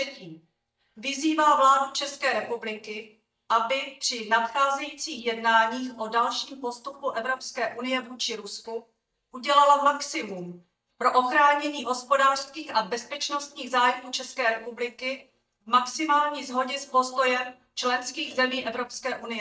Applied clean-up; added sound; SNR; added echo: neural mask model DeepFilterNet 3.